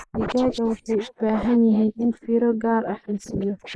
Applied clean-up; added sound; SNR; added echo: neural mask model Resemble Enhance denoiser.